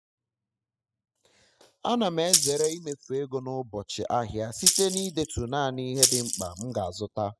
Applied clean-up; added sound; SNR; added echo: classical method spectral subtraction.